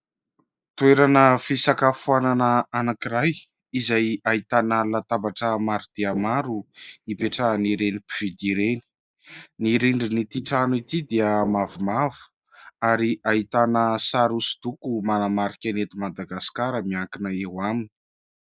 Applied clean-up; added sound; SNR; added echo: neural mask model Resemble Enhance denoiser.